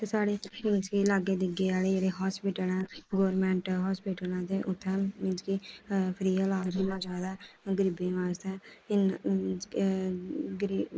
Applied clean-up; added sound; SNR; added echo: neural mask model Resemble Enhance denoiser.